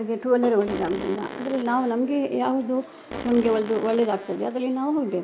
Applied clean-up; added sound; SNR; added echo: none; Fart; 12 dB; none.